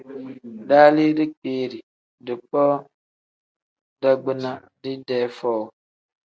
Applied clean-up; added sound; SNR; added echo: none; none; none; none.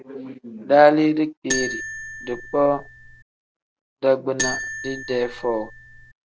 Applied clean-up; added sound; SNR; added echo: none; Marimba, xylophone; 8 dB; none.